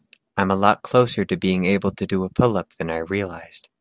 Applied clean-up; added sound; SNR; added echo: none; none; none; none.